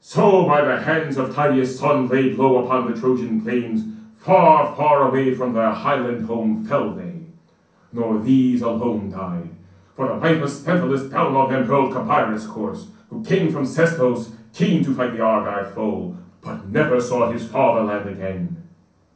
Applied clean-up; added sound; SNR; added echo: none; none; none; reverberation time 0.6 s.